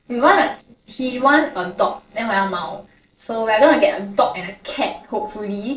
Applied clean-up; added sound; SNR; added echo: neural separator model SepFormer DNS4.